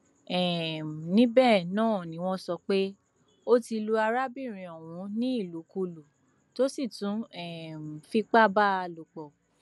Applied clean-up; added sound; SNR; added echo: none; none; none; none.